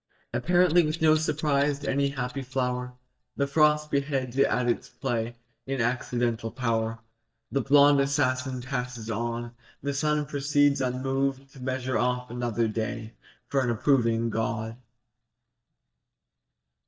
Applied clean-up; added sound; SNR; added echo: neural mask model DeepFilterNet 3.